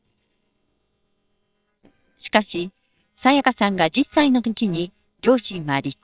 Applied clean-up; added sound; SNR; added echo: neural separator model SepFormer WHAMR!.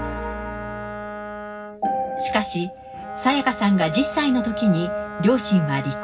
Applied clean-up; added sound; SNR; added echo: none; Bowed string instrument; 11 dB; reverberation time 0.4 s.